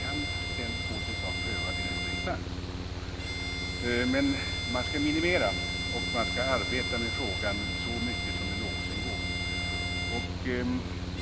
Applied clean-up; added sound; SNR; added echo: none; Bowed string instrument + Mechanical fan; -2 dB; none.